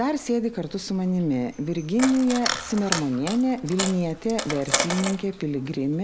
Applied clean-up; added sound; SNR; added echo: none; Coin (dropping); 7 dB; none.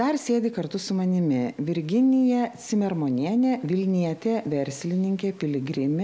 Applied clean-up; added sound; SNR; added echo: none; none; none; none.